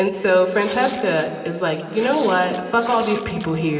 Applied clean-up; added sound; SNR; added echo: none; Tearing; 17 dB; reverberation time 2.9 s.